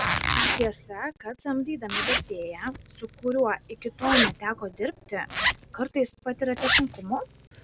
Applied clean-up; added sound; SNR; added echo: none; Zipper (clothing); -3 dB; none.